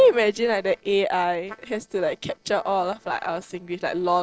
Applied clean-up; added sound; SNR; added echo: neural separator model SepFormer DNS4.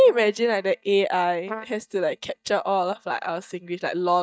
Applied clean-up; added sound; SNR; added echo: neural mask model DeepFilterNet 3.